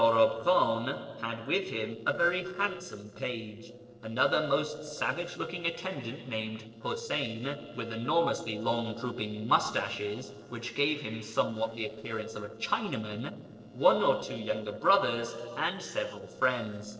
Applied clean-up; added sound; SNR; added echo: neural separator model SepFormer DNS4.